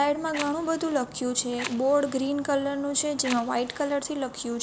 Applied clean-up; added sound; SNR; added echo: none; Fire; 15 dB; none.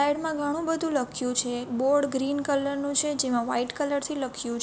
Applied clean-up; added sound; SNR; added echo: none; none; none; none.